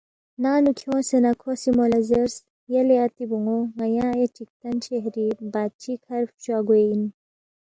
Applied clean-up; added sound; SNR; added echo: none; none; none; none.